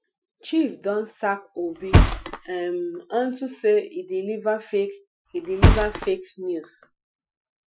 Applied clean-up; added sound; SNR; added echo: classical method Wiener filter.